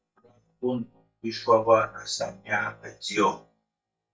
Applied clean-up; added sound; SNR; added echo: neural mask model DeepFilterNet 3.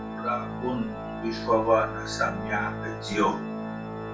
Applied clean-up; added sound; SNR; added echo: none; Organ; 6 dB; reverberation time 0.3 s.